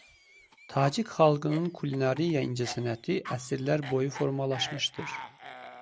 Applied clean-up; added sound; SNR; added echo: none; Cough; 16 dB; none.